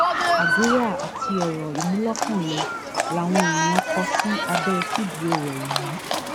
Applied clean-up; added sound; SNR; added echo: none; Livestock, farm animals, working animals; -2 dB; none.